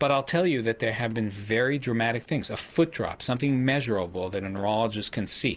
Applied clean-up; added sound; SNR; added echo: neural separator model SepFormer DNS4.